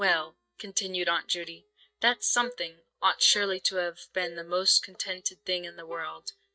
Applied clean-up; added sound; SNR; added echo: neural mask model DeepFilterNet 3.